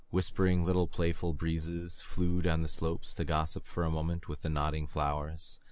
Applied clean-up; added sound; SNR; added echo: none; none; none; none.